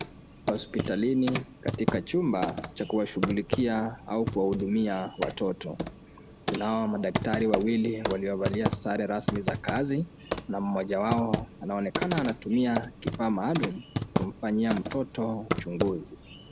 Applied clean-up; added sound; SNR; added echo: none; Computer keyboard; 4 dB; none.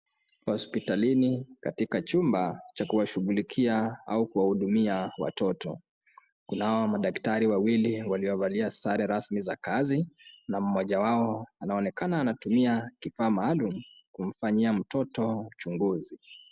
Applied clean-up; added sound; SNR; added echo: none; none; none; none.